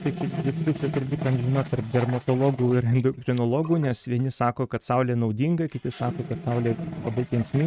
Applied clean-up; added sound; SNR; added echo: neural mask model RNNoise.